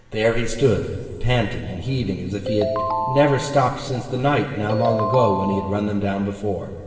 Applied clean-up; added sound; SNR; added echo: none; Ringtone; 5 dB; reverberation time 1.9 s.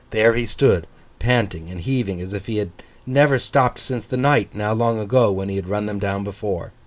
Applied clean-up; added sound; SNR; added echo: none; none; none; none.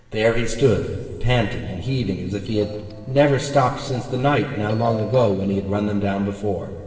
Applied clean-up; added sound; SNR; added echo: neural separator model SepFormer DNS4.